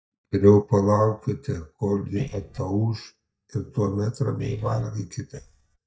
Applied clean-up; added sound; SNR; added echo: neural mask model DeepFilterNet 3.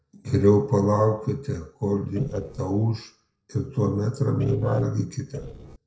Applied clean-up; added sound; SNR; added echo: neural separator model SepFormer DNS4.